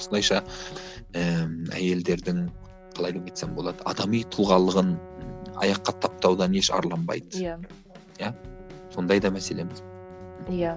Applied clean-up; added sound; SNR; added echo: none; Brass instrument; 18 dB; none.